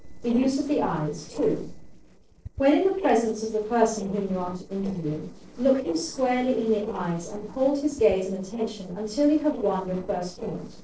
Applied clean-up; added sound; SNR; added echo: neural separator model SepFormer DNS4.